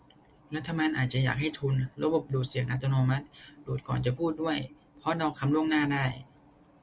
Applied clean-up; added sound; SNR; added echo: none; none; none; none.